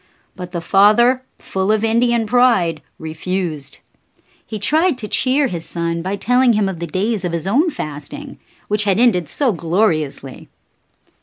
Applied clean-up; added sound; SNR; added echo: none; none; none; none.